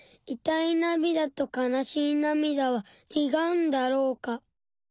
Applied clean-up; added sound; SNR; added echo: none; none; none; none.